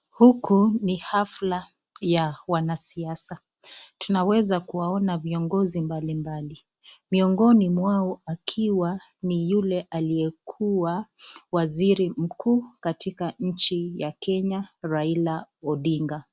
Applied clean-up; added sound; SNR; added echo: none; none; none; none.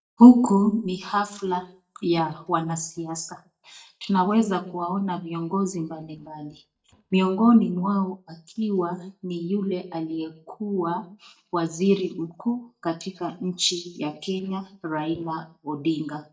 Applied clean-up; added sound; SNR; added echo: neural mask model DeepFilterNet 3.